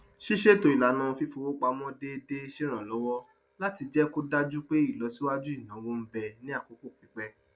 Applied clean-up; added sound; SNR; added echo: none; none; none; none.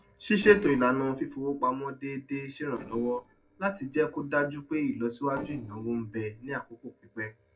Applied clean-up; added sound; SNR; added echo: neural separator model SepFormer DNS4.